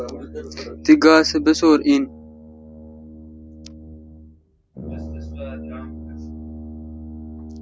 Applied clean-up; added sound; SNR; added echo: none; Brass instrument; 14 dB; none.